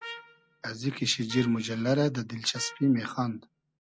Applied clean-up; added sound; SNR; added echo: none; Trumpet; 18 dB; none.